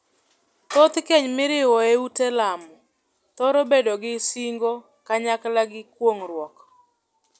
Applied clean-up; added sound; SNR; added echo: none; none; none; none.